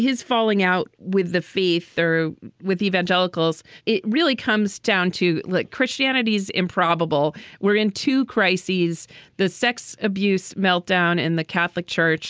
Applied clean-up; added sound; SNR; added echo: none; none; none; none.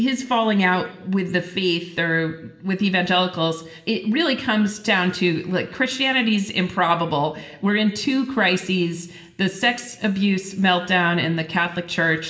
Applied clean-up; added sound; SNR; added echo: none; none; none; reverberation time 0.8 s.